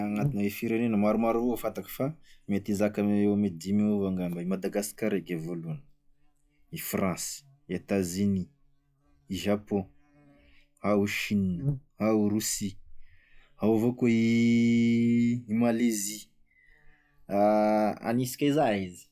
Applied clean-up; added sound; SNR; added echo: classical method log-MMSE.